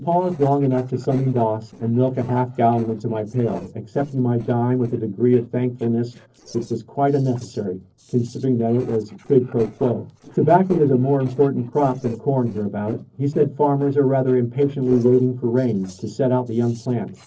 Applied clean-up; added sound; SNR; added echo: neural separator model SepFormer DNS4.